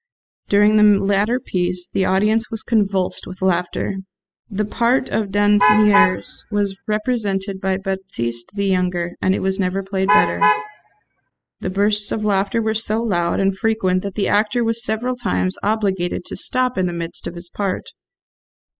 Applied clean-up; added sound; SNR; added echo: classical method spectral subtraction.